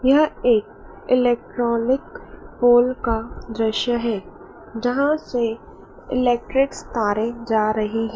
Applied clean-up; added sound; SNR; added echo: none; none; none; none.